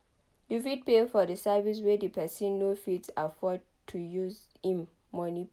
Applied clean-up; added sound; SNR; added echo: none; none; none; none.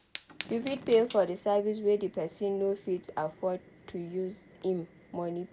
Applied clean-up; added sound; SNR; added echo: none; Fire; 14 dB; none.